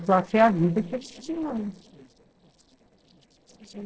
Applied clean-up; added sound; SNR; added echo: neural separator model SepFormer DNS4.